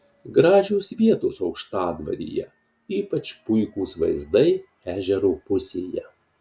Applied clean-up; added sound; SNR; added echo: none; none; none; none.